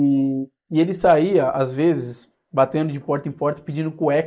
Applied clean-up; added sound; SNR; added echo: neural mask model Resemble Enhance denoiser.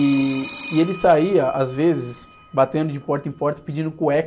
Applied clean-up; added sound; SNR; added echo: none; Telephone; 19 dB; none.